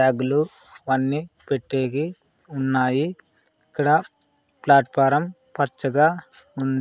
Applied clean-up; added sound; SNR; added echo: none; none; none; none.